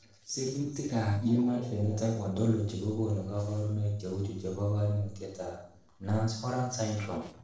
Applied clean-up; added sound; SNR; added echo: neural separator model SepFormer DNS4.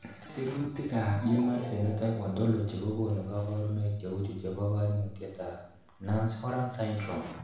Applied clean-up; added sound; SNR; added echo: none; Keyboard (musical); 17 dB; reverberation time 0.7 s.